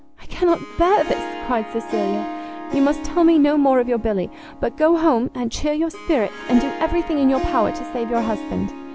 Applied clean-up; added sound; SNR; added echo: none; Harp; 11 dB; none.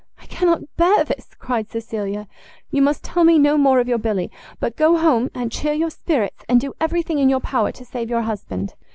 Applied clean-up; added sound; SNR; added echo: none; none; none; none.